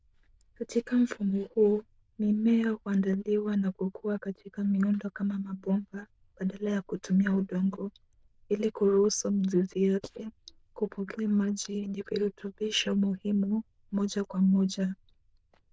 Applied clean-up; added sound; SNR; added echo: neural diffusion model UNIVERSE++.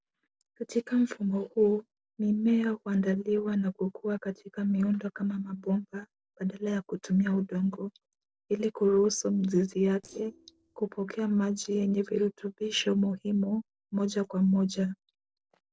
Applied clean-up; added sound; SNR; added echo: neural separator model SepFormer DNS4.